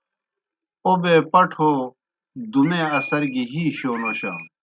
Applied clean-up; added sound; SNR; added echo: neural mask model RNNoise.